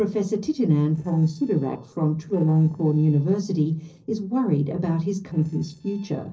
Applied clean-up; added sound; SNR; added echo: neural separator model SepFormer DNS4.